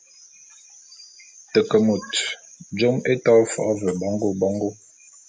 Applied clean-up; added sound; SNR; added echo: none; none; none; none.